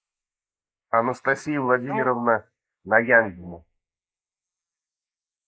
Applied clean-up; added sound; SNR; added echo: neural mask model Resemble Enhance denoiser.